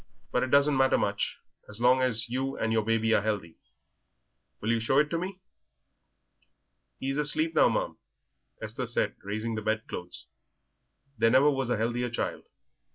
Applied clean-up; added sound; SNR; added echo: none; none; none; none.